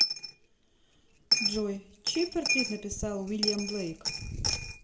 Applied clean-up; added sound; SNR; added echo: none; Coin (dropping); -2 dB; reverberation time 1.0 s.